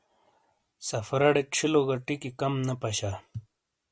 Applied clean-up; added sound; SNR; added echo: none; none; none; none.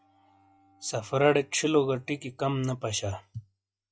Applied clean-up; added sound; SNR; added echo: classical method log-MMSE.